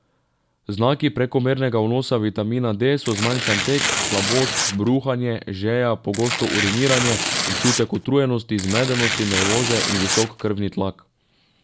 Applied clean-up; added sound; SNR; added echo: none; Tearing; 1 dB; none.